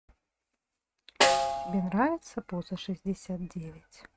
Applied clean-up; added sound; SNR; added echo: neural mask model RNNoise.